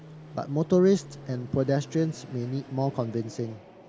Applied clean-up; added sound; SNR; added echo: none; Fixed-wing aircraft, airplane; 17 dB; none.